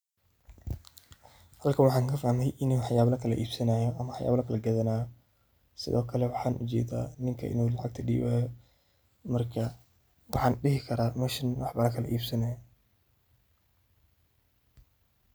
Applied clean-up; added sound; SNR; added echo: none; none; none; none.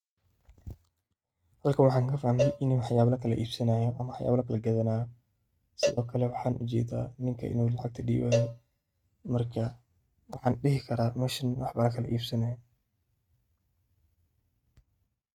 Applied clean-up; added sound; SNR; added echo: neural mask model RNNoise.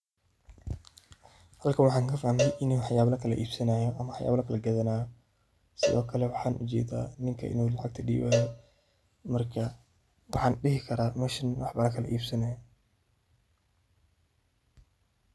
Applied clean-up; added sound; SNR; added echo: none; Cowbell; 6 dB; none.